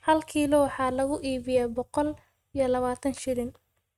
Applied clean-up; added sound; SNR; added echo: neural mask model RNNoise.